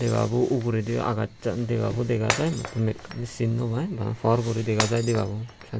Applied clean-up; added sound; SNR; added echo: none; Shatter; 12 dB; none.